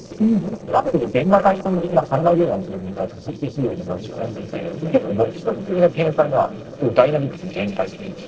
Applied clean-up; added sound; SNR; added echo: neural separator model SepFormer DNS4.